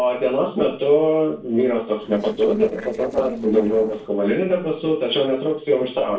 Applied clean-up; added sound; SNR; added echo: neural separator model SepFormer DNS4.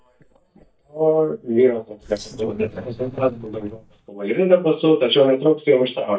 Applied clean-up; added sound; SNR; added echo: neural mask model DeepFilterNet 3.